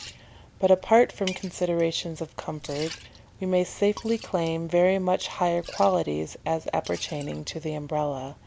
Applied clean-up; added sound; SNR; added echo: none; Liquid; 19 dB; none.